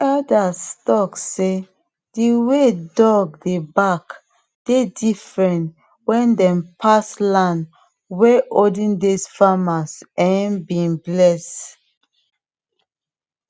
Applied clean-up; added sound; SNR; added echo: none; none; none; none.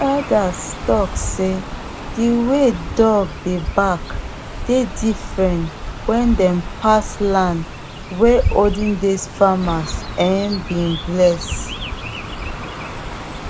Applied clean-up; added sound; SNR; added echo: none; Chirp, tweet; 8 dB; none.